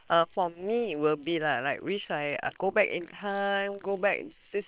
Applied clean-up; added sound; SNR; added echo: neural separator model SepFormer WHAM!.